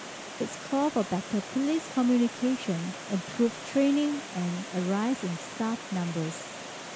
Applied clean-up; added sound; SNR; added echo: none; Water; 11 dB; none.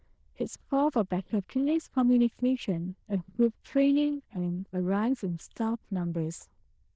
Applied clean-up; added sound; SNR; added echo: neural diffusion model UNIVERSE++.